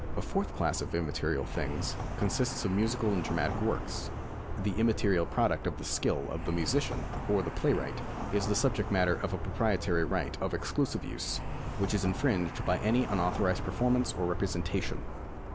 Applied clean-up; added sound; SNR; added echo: none; Traffic noise, roadway noise; 5 dB; none.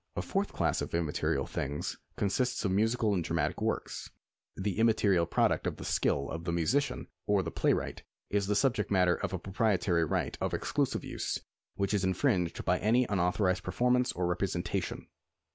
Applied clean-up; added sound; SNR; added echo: none; none; none; none.